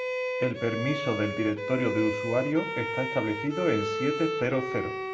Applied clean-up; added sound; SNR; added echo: none; Bowed string instrument; 3 dB; reverberation time 0.5 s.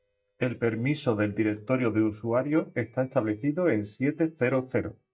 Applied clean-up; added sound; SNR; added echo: neural mask model DeepFilterNet 3.